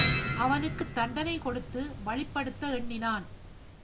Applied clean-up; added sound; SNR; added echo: none; Piano; 0 dB; none.